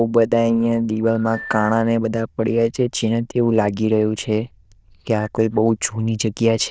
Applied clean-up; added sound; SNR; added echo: neural diffusion model UNIVERSE++.